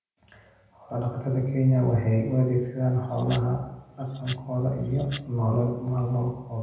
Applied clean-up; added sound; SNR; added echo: none; Domestic sounds, home sounds; 10 dB; reverberation time 0.9 s.